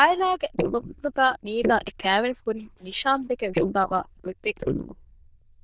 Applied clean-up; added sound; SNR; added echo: neural diffusion model UNIVERSE++.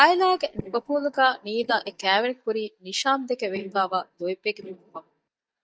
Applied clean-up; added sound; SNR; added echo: neural mask model DeepFilterNet 3.